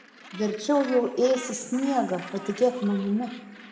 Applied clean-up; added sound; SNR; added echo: none; Gull, seagull; 17 dB; reverberation time 1.2 s.